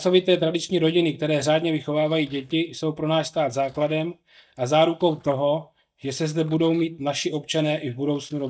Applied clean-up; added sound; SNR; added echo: neural mask model DeepFilterNet 3.